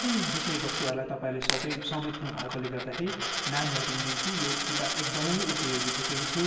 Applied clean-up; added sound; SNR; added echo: none; Coin (dropping); 0 dB; reverberation time 1.2 s.